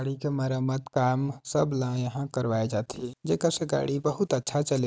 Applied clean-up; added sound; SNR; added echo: none; none; none; none.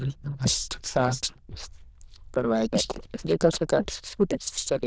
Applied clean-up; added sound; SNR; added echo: neural diffusion model UNIVERSE++.